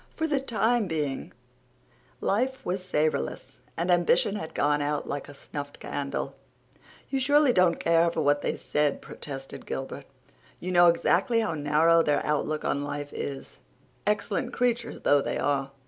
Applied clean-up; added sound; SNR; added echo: none; none; none; none.